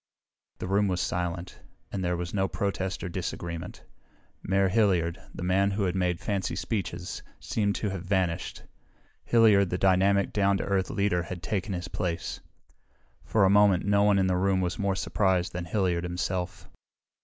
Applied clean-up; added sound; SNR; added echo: neural mask model Resemble Enhance denoiser.